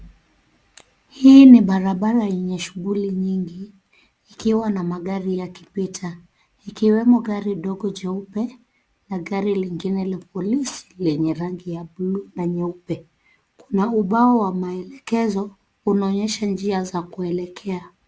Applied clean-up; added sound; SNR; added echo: none; none; none; none.